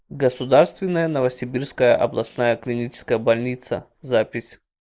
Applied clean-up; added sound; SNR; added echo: neural mask model Resemble Enhance denoiser.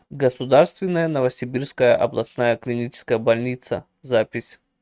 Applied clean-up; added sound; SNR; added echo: neural mask model RNNoise.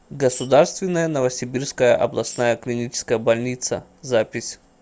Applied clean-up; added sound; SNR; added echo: none; Tambourine; 19 dB; none.